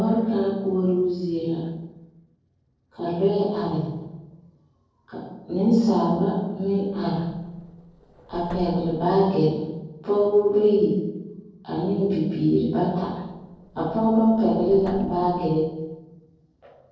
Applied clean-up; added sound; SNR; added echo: neural separator model SepFormer DNS4.